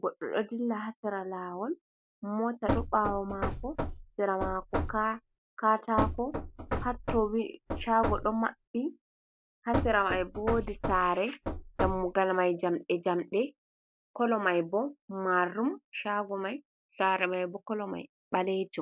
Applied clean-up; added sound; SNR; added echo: none; Knock / Wood; 4 dB; none.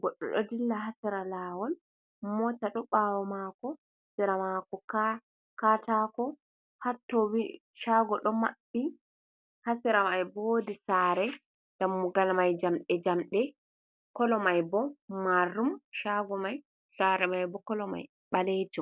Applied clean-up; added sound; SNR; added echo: none; none; none; none.